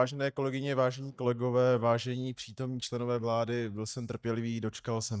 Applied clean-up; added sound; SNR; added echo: neural mask model DeepFilterNet 3.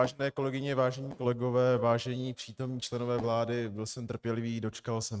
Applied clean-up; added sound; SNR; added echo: neural mask model RNNoise.